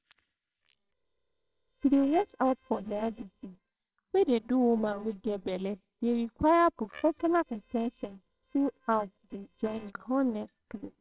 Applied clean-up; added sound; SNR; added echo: neural separator model SepFormer WHAMR!.